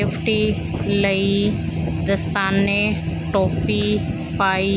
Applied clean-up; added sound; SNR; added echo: none; none; none; none.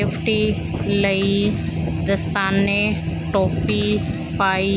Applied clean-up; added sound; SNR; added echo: none; Coin (dropping); 17 dB; none.